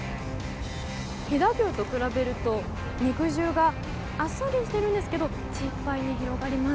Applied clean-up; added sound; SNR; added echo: none; none; none; none.